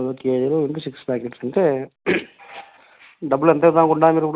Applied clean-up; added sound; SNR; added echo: none; none; none; none.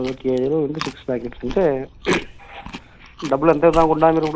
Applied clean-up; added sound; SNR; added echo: none; Chewing, mastication; 14 dB; none.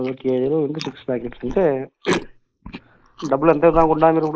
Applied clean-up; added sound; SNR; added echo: neural mask model Resemble Enhance denoiser.